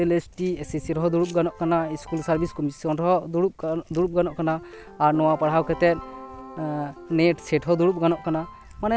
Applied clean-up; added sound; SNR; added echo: none; Keyboard (musical) + Ringtone; 18 dB; none.